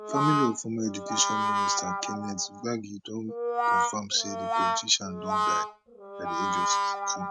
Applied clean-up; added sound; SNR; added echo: none; Brass instrument; -2 dB; none.